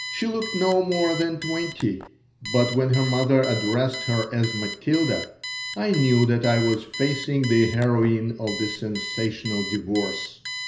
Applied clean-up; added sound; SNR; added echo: none; Alarm; 10 dB; reverberation time 0.5 s.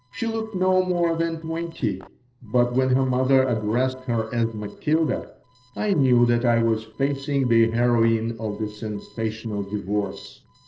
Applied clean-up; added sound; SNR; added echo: neural separator model SepFormer DNS4.